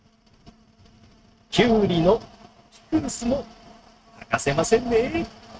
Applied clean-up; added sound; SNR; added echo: neural mask model RNNoise.